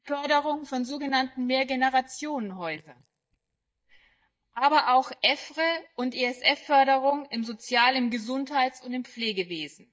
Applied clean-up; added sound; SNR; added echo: neural mask model DeepFilterNet 3.